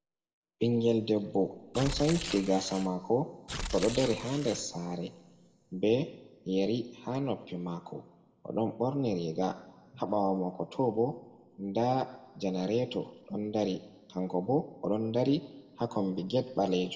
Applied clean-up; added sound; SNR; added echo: none; Tearing; 8 dB; reverberation time 1.2 s.